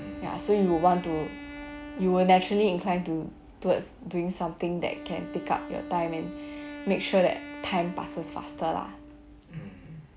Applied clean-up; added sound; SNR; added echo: none; Wind instrument, woodwind instrument; 13 dB; none.